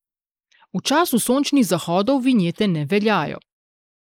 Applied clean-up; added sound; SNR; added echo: neural mask model Resemble Enhance denoiser.